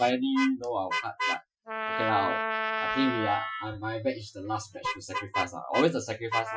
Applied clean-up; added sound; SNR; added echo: classical method Wiener filter.